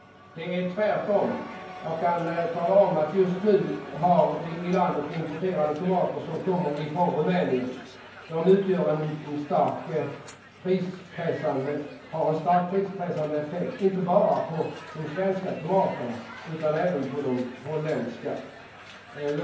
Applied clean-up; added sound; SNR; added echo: none; Crowd; 18 dB; reverberation time 0.9 s.